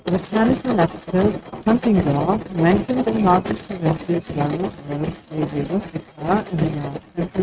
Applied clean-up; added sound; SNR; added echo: neural mask model RNNoise.